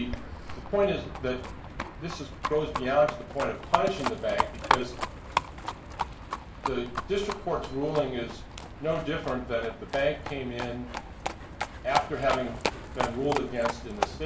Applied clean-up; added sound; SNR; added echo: none; Livestock, farm animals, working animals; 3 dB; reverberation time 0.2 s.